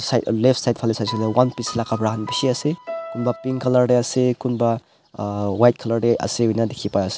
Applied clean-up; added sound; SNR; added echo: none; Piano; 15 dB; none.